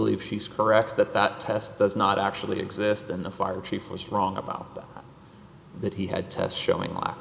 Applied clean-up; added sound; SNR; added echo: none; none; none; none.